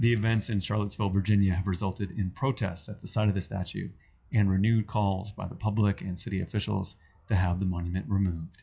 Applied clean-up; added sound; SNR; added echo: classical method WPE with log-MMSE.